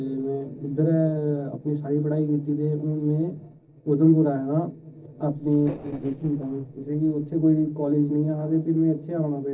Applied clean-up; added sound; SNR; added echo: neural separator model SepFormer DNS4.